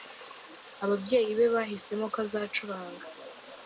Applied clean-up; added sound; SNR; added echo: none; Water; 16 dB; reverberation time 0.2 s.